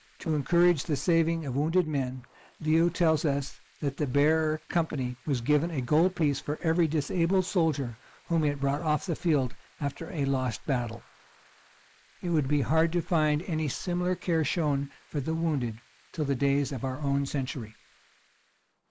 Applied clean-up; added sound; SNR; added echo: neural mask model Resemble Enhance denoiser.